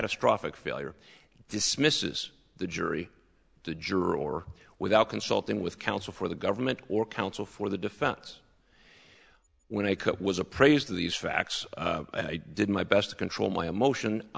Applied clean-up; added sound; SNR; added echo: none; none; none; none.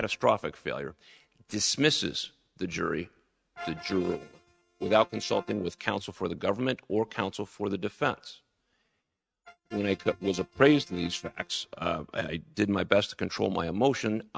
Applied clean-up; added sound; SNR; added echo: neural mask model RNNoise.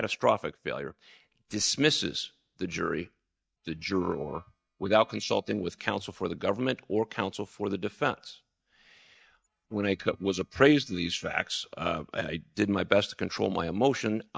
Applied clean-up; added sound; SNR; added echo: neural mask model DeepFilterNet 3.